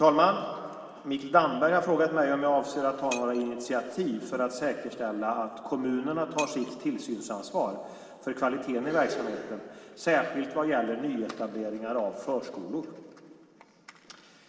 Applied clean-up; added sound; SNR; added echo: none; Shatter; 19 dB; reverberation time 2.7 s.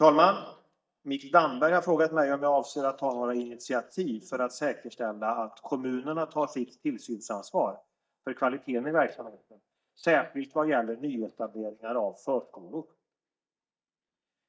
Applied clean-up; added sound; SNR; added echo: neural mask model DeepFilterNet 3.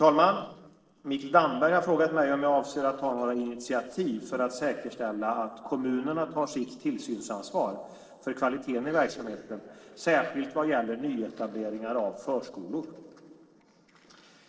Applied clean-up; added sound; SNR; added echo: neural separator model SepFormer DNS4.